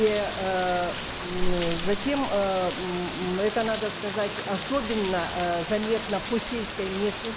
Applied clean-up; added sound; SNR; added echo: none; Rain; 3 dB; none.